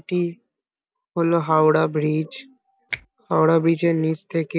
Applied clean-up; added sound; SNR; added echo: none; Finger snapping; 18 dB; none.